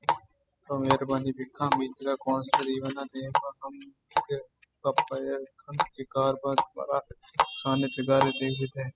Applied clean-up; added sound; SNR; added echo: classical method spectral subtraction.